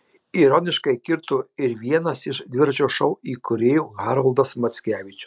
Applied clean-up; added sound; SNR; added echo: none; none; none; none.